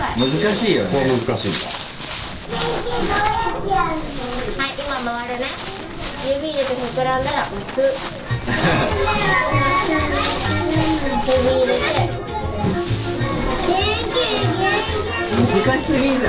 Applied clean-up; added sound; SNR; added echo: none; Walk, footsteps; 7 dB; reverberation time 0.2 s.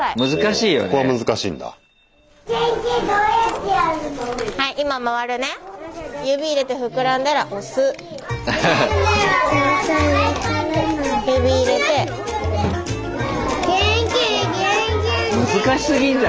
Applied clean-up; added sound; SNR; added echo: none; none; none; none.